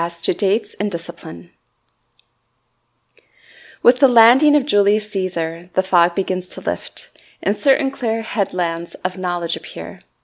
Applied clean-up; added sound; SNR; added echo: none; none; none; none.